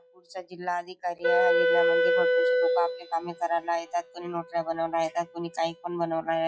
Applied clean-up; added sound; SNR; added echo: classical method log-MMSE.